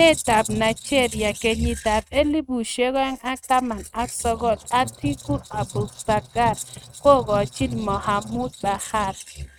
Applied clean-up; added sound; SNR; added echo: neural mask model RNNoise.